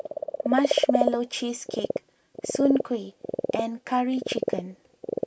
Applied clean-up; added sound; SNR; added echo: neural mask model RNNoise.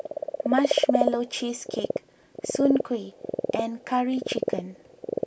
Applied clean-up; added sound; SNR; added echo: none; Frog; 1 dB; none.